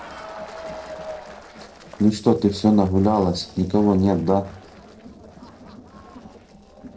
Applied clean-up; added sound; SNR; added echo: neural separator model SepFormer DNS4.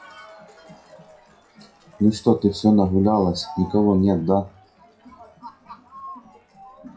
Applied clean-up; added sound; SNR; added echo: classical method WPE with log-MMSE.